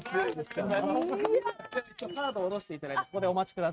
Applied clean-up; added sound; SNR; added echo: neural mask model RNNoise.